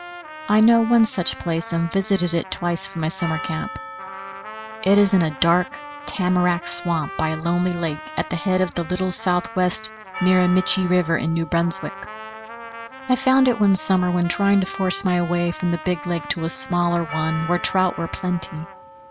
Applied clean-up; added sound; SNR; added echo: none; Percussion + Trumpet; 13 dB; none.